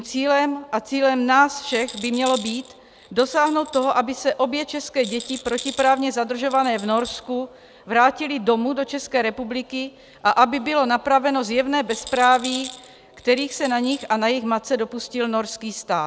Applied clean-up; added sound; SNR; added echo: none; Rattle; 17 dB; none.